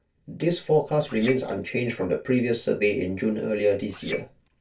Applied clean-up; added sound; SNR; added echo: neural separator model SepFormer DNS4.